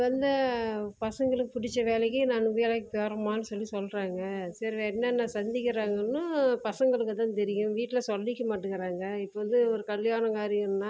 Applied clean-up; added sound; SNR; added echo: none; none; none; none.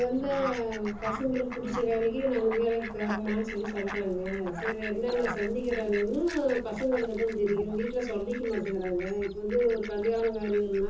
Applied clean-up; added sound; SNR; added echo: none; Fowl; 11 dB; reverberation time 0.6 s.